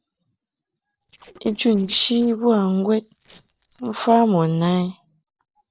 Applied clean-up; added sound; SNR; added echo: neural separator model SepFormer DNS4.